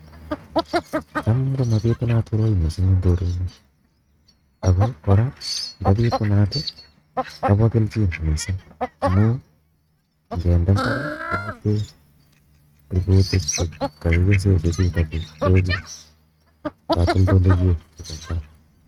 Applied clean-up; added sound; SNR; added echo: neural mask model RNNoise.